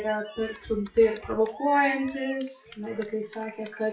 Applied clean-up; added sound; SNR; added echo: classical method WPE with log-MMSE.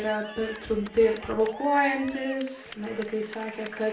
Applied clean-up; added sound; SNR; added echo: none; Cheering / Clapping; 16 dB; reverberation time 0.4 s.